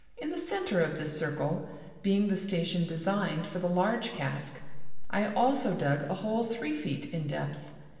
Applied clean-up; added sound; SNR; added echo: none; none; none; reverberation time 1.4 s.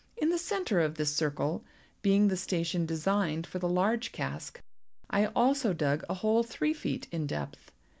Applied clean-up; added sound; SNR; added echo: none; none; none; none.